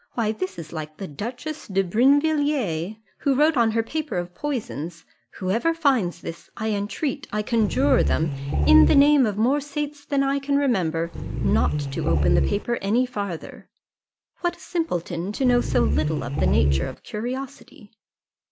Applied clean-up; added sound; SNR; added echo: none; Growling; -1 dB; none.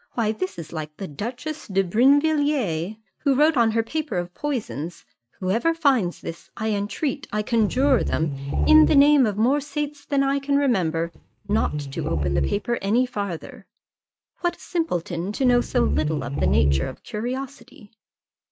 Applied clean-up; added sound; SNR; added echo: neural mask model RNNoise.